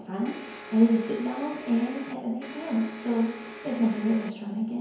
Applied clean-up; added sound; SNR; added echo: none; Domestic sounds, home sounds; 14 dB; reverberation time 0.9 s.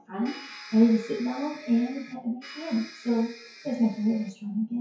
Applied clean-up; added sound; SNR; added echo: classical method WPE with log-MMSE.